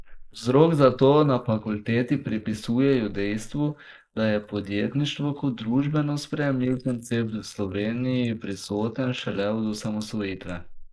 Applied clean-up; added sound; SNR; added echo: neural mask model Resemble Enhance denoiser.